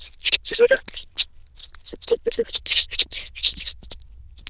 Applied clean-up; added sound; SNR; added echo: neural diffusion model UNIVERSE++.